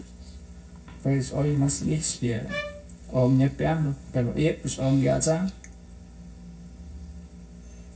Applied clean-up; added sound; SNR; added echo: none; Bowed string instrument; 13 dB; reverberation time 0.3 s.